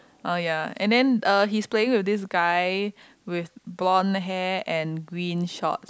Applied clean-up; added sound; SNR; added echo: none; none; none; none.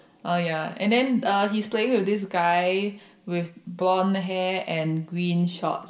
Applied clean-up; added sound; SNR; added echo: none; none; none; reverberation time 0.7 s.